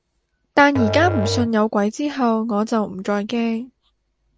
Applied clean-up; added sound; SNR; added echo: none; Musical instrument; 7 dB; none.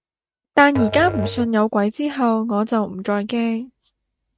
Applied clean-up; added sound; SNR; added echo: neural mask model RNNoise.